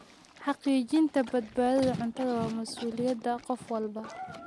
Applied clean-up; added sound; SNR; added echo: none; Livestock, farm animals, working animals; 14 dB; none.